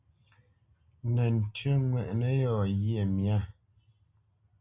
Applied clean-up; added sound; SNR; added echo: none; none; none; none.